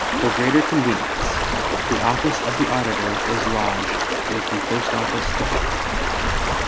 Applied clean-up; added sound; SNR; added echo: none; Stream; -3 dB; none.